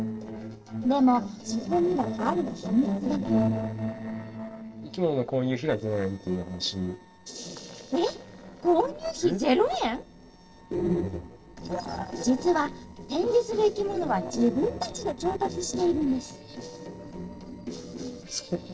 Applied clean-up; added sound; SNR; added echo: neural separator model SepFormer DNS4.